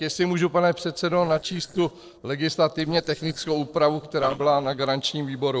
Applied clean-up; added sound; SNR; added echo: neural separator model SepFormer DNS4.